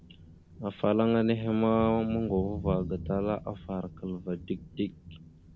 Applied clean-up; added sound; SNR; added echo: none; Thunder; 12 dB; none.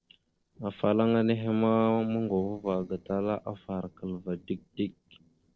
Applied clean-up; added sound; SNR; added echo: neural separator model SepFormer DNS4.